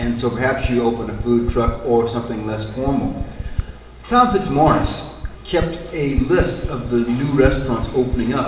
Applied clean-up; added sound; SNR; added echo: none; Typing; 8 dB; reverberation time 1.1 s.